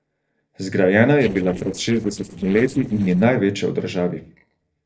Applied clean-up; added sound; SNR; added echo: neural separator model SepFormer DNS4.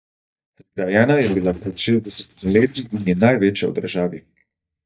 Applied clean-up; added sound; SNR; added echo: neural mask model DeepFilterNet 3.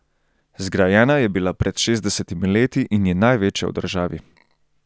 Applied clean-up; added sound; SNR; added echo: none; none; none; none.